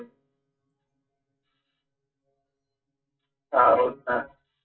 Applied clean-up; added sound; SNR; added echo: classical method WPE with log-MMSE.